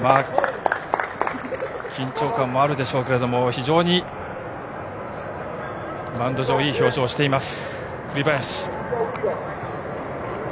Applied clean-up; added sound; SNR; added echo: none; none; none; none.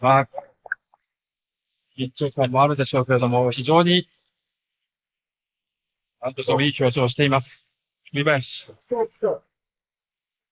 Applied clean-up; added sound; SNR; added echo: neural mask model Resemble Enhance denoiser.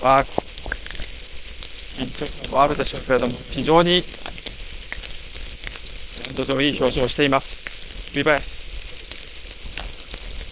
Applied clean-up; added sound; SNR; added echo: neural separator model SepFormer WHAM!.